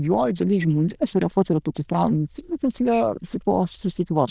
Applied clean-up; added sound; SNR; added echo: neural diffusion model UNIVERSE++.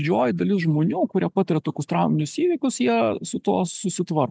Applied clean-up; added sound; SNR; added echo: none; none; none; none.